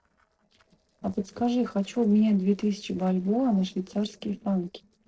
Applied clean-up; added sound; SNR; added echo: neural separator model SepFormer DNS4.